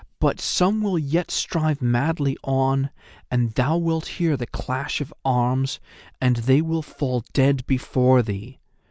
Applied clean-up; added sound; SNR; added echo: none; none; none; none.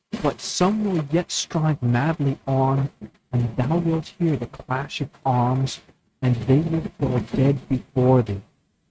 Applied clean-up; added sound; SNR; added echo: neural mask model RNNoise.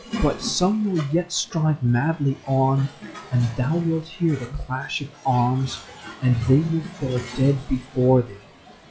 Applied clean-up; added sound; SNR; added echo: classical method log-MMSE.